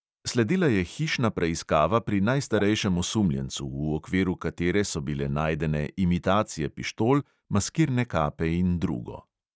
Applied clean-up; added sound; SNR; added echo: none; Raindrop / Drip; 19 dB; none.